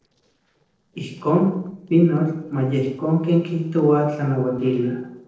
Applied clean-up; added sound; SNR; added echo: neural separator model SepFormer DNS4.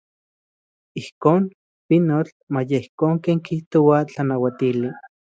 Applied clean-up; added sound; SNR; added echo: none; none; none; none.